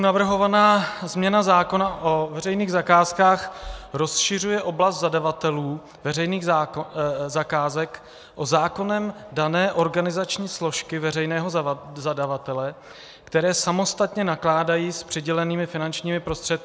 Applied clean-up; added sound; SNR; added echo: none; none; none; none.